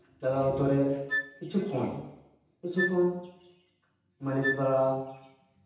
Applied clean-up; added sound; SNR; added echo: none; Wind instrument, woodwind instrument; 6 dB; reverberation time 0.9 s.